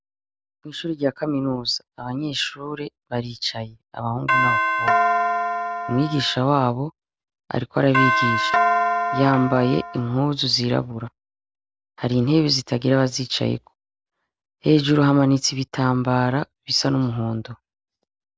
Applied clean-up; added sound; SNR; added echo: none; Doorbell; -1 dB; none.